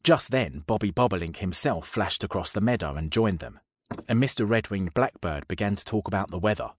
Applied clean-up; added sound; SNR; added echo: neural mask model Resemble Enhance denoiser.